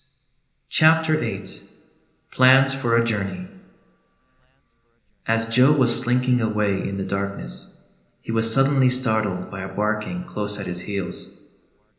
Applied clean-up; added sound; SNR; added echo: none; none; none; reverberation time 1.0 s.